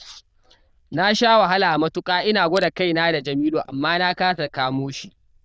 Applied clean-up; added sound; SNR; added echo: neural diffusion model UNIVERSE++.